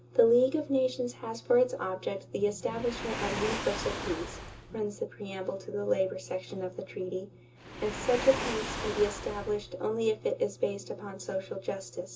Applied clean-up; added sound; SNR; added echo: none; Waves, surf; 10 dB; reverberation time 0.2 s.